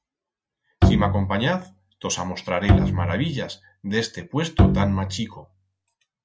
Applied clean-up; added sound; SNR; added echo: none; Bowed string instrument; -5 dB; none.